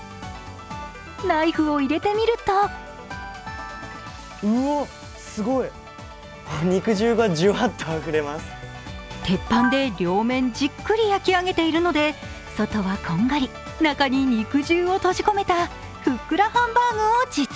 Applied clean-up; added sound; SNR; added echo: none; none; none; none.